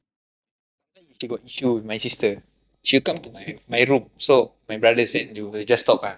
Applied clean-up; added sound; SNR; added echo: neural mask model DeepFilterNet 3.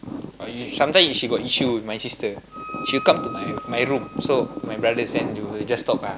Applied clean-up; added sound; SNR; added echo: none; Wind instrument, woodwind instrument; 14 dB; none.